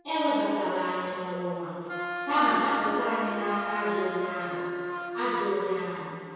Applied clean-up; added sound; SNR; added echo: none; Wind instrument, woodwind instrument; 8 dB; reverberation time 2.2 s.